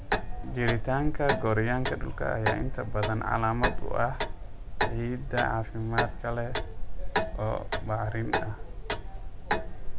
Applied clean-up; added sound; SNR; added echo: none; Clock; -1 dB; none.